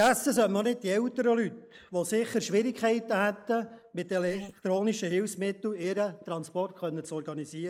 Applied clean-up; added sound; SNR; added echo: neural mask model Resemble Enhance denoiser.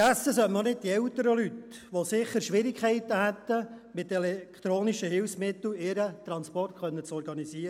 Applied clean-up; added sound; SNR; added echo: none; none; none; none.